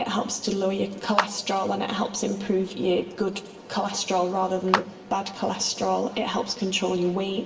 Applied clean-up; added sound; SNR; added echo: none; Clapping; 6 dB; reverberation time 0.9 s.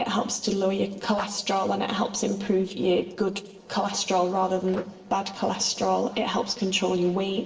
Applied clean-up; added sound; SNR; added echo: neural separator model SepFormer DNS4.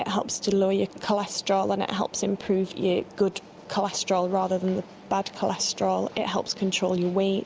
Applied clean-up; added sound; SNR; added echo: none; none; none; none.